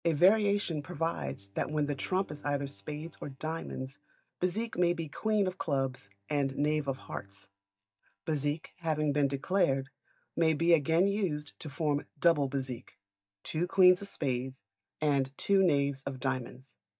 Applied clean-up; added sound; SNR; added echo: neural mask model DeepFilterNet 3.